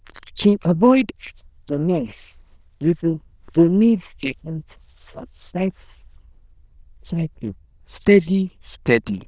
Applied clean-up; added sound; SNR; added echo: neural diffusion model UNIVERSE++.